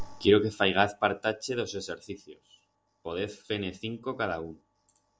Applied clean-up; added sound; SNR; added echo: none; none; none; none.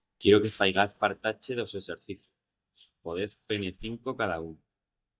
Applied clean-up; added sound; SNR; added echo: neural mask model DeepFilterNet 3.